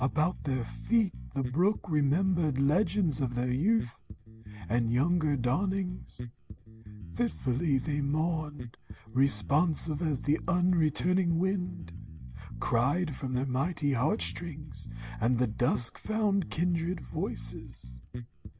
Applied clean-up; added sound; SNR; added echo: none; Bass guitar; 12 dB; none.